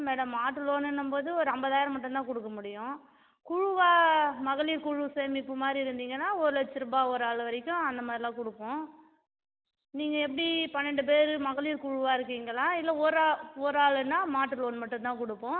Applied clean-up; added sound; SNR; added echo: none; none; none; none.